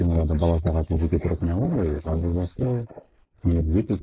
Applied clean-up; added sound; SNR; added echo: neural mask model Resemble Enhance denoiser.